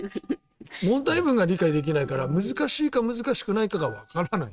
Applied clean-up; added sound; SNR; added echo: neural mask model RNNoise.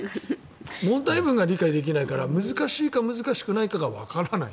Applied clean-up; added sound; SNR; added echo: none; none; none; none.